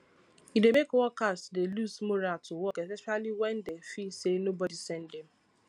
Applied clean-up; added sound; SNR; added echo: none; none; none; none.